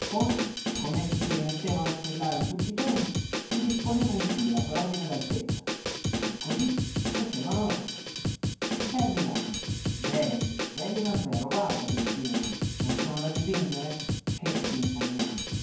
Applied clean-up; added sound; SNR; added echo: none; Drum kit; -1 dB; reverberation time 0.9 s.